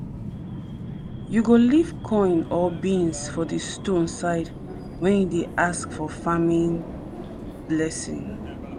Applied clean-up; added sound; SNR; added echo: none; Subway, metro, underground; 11 dB; none.